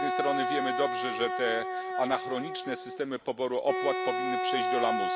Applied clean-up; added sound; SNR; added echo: none; Wind instrument, woodwind instrument; 0 dB; none.